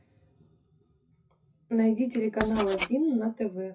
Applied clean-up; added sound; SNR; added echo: classical method WPE with log-MMSE.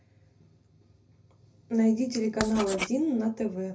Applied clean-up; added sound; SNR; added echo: none; Writing; 8 dB; reverberation time 0.4 s.